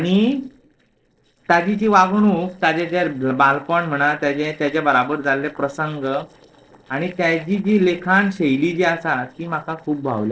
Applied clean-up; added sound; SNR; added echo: neural separator model SepFormer DNS4.